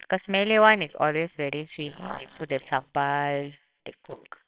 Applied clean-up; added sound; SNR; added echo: neural separator model SepFormer WHAMR!.